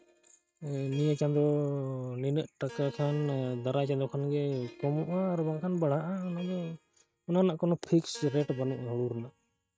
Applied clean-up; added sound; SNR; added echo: neural mask model RNNoise.